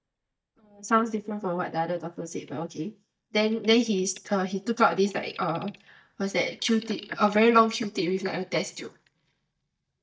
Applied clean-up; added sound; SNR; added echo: neural mask model DeepFilterNet 3.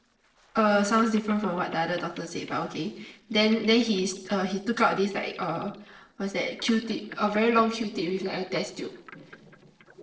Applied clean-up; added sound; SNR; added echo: neural separator model SepFormer DNS4.